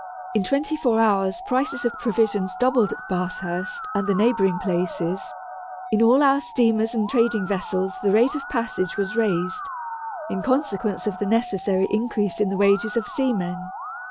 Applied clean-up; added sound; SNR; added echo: none; Musical instrument; 11 dB; none.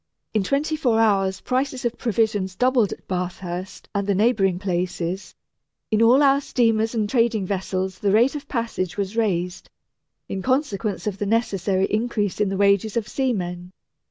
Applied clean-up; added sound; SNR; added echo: none; none; none; none.